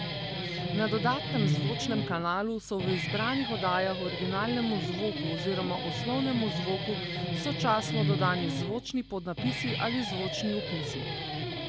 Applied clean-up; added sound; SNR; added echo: none; Guitar; 1 dB; none.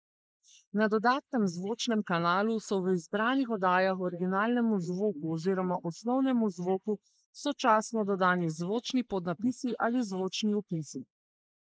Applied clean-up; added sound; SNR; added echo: neural mask model Resemble Enhance denoiser.